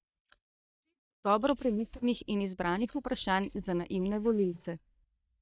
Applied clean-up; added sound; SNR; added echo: neural mask model DeepFilterNet 3.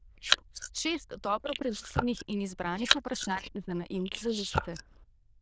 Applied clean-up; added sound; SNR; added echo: neural diffusion model UNIVERSE++.